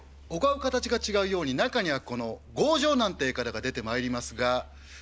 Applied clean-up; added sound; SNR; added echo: none; Truck; 19 dB; none.